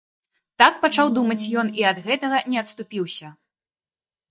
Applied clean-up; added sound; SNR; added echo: neural mask model DeepFilterNet 3.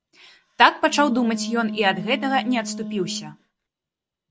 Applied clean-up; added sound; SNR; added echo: none; Wind instrument, woodwind instrument; 10 dB; none.